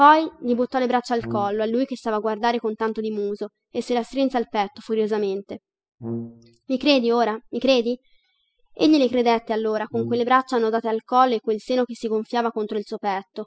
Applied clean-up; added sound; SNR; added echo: classical method spectral subtraction.